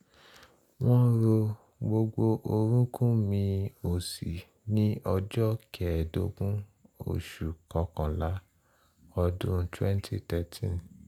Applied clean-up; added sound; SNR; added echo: none; none; none; none.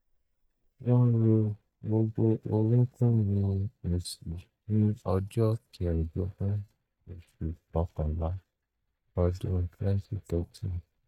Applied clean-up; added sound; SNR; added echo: neural mask model DeepFilterNet 3.